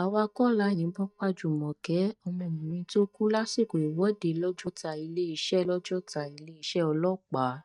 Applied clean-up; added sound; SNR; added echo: neural mask model DeepFilterNet 3.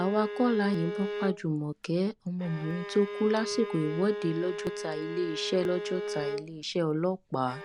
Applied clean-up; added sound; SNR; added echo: none; Bowed string instrument; 8 dB; none.